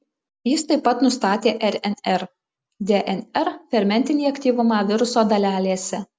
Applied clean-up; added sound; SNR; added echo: none; none; none; none.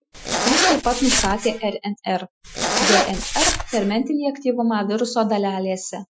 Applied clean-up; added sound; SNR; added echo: classical method Wiener filter.